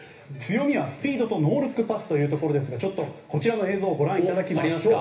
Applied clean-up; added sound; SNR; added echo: none; none; none; reverberation time 0.3 s.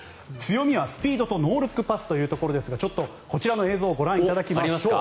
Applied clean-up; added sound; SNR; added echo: none; none; none; none.